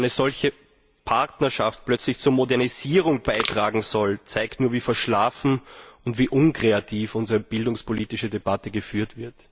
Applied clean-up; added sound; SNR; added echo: none; Crushing; 4 dB; none.